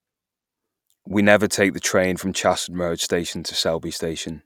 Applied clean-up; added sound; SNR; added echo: none; none; none; none.